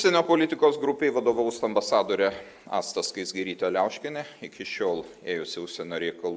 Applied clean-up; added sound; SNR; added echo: none; none; none; none.